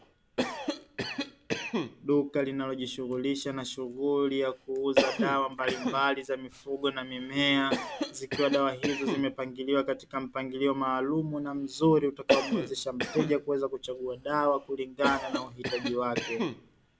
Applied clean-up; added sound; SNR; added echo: none; Cough; 5 dB; none.